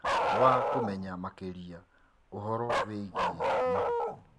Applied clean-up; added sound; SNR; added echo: none; Bark; -2 dB; none.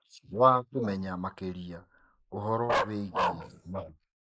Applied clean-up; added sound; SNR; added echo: neural mask model Resemble Enhance denoiser.